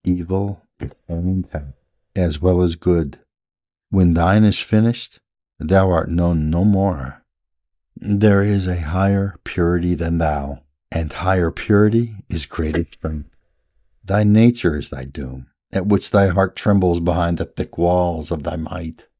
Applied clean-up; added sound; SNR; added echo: neural mask model DeepFilterNet 3.